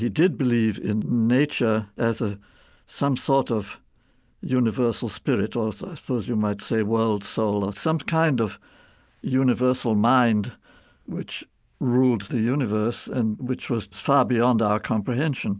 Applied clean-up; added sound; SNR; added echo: none; none; none; none.